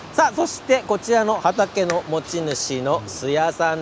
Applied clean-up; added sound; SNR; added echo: none; none; none; none.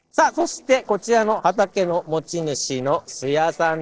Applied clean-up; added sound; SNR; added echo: neural separator model SepFormer DNS4.